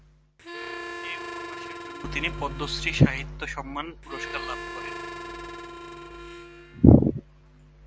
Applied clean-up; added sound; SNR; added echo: none; Harmonica; 12 dB; none.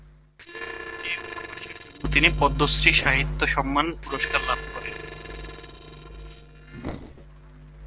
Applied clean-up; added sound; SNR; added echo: neural separator model SepFormer DNS4.